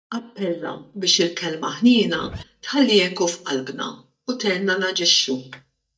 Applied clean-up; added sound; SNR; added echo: neural mask model DeepFilterNet 3.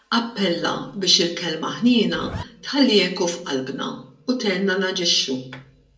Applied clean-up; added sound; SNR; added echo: none; Zipper (clothing); 9 dB; reverberation time 0.2 s.